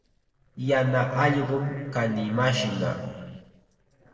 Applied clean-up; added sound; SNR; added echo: neural separator model SepFormer DNS4.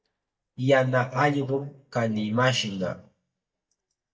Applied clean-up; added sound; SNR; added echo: neural mask model DeepFilterNet 3.